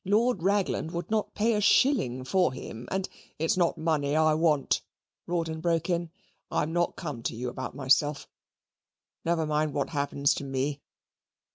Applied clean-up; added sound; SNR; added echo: none; none; none; none.